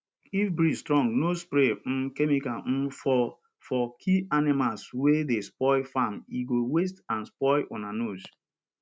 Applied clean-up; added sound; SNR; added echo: none; none; none; none.